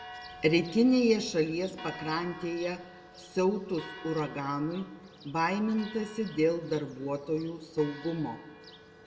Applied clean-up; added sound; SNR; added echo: none; Church bell; 18 dB; reverberation time 1.2 s.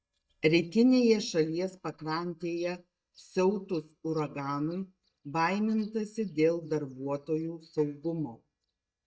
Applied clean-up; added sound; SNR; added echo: neural mask model DeepFilterNet 3.